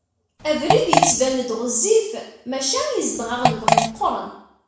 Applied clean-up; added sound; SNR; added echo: none; Fart; -2 dB; reverberation time 0.7 s.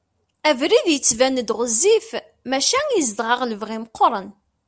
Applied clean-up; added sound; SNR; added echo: none; none; none; none.